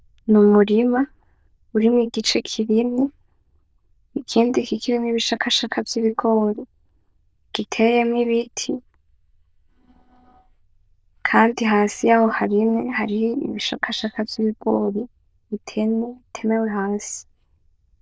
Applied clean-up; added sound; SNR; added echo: neural diffusion model UNIVERSE++.